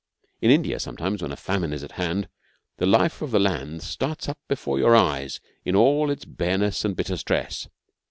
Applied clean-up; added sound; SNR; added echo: none; none; none; none.